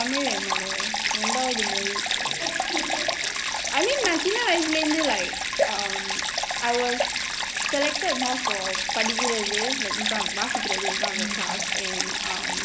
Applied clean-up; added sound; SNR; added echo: none; Stream; -3 dB; none.